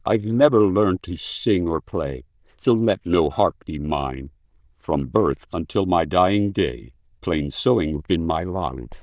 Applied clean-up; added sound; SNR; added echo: neural diffusion model UNIVERSE++.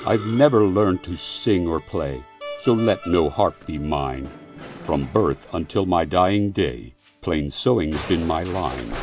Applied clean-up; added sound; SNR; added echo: none; Musical instrument; 17 dB; none.